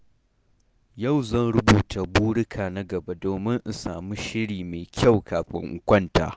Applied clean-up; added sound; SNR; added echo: none; none; none; none.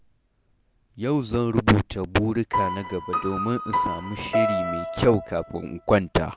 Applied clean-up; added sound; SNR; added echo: none; Piano; 3 dB; none.